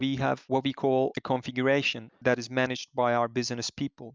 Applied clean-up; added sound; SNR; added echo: none; none; none; none.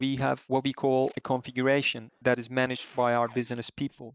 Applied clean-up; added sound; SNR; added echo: neural mask model DeepFilterNet 3.